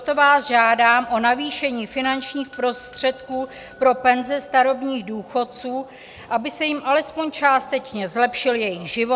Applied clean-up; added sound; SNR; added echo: none; Doorbell; 13 dB; none.